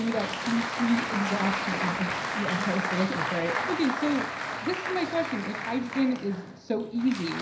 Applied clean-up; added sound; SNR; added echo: none; Applause; 3 dB; reverberation time 0.5 s.